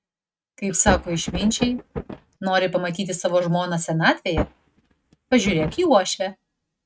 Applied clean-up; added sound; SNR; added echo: neural mask model RNNoise.